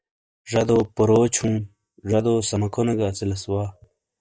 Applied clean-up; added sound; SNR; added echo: neural mask model DeepFilterNet 3.